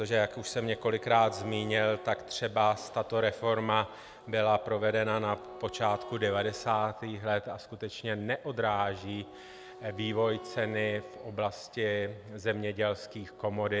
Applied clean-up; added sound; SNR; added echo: none; Wind instrument, woodwind instrument; 19 dB; none.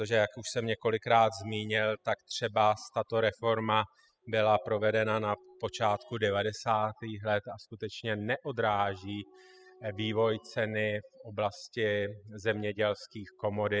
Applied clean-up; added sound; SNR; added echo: classical method spectral subtraction.